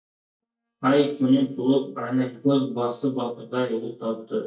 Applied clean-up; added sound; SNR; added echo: neural mask model DeepFilterNet 3.